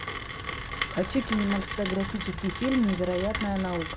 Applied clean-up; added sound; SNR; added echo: none; Rain; 5 dB; none.